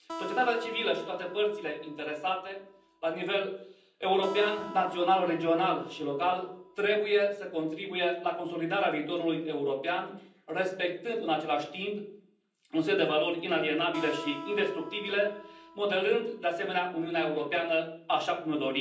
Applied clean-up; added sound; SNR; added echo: none; Acoustic guitar; 15 dB; reverberation time 0.6 s.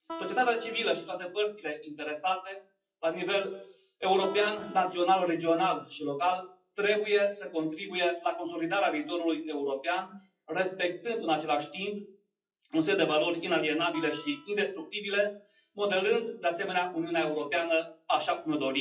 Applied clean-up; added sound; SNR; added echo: classical method WPE with log-MMSE.